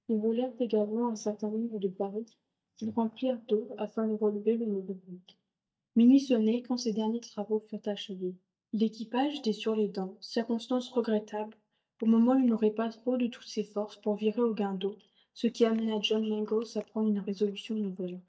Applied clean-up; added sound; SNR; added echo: neural mask model DeepFilterNet 3.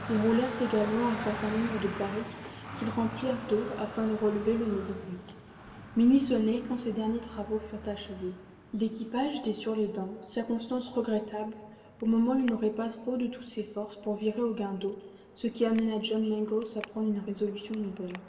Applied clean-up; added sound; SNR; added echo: none; Traffic noise, roadway noise; 14 dB; reverberation time 2.6 s.